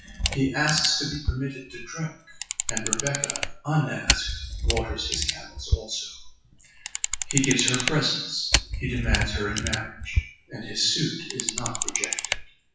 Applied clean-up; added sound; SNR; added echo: classical method WPE with log-MMSE.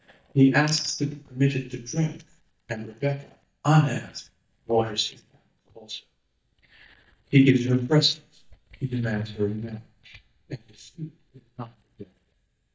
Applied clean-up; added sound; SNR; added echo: neural mask model DeepFilterNet 3.